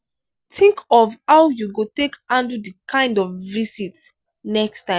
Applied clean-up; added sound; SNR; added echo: none; none; none; none.